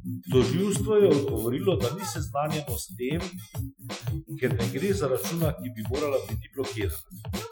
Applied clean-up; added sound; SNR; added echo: classical method Wiener filter.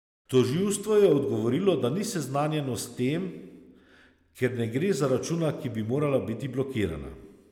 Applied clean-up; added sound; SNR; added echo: none; none; none; none.